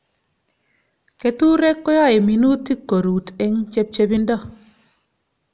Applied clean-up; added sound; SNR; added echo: none; none; none; none.